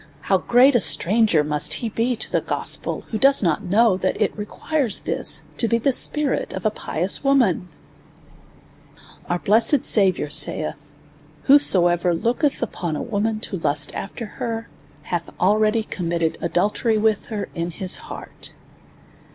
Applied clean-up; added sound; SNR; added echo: none; none; none; none.